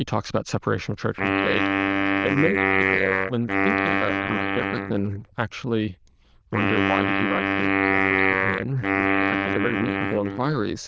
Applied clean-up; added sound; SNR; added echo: neural diffusion model UNIVERSE++.